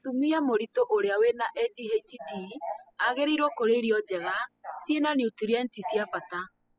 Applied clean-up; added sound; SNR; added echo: classical method spectral subtraction.